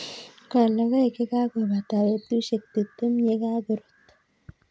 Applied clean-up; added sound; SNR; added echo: none; none; none; none.